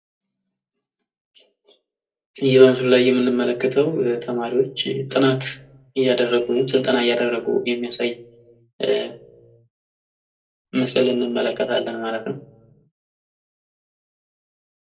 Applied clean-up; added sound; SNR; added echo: neural separator model SepFormer DNS4.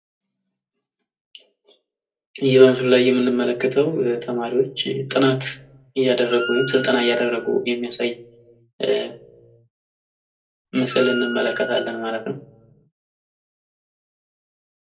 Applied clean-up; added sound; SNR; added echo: none; Wind instrument, woodwind instrument; 10 dB; reverberation time 0.2 s.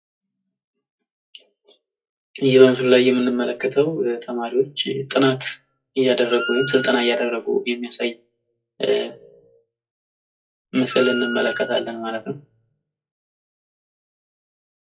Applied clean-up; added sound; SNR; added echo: classical method WPE with log-MMSE.